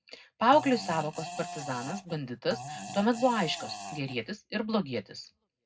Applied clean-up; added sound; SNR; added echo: none; Fart; 11 dB; reverberation time 0.3 s.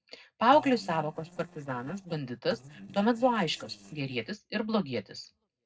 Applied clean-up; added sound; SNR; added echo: neural separator model SepFormer DNS4.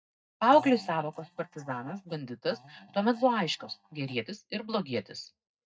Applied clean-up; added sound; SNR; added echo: neural mask model DeepFilterNet 3.